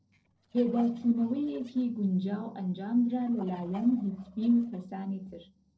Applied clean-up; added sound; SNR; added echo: neural separator model SepFormer DNS4.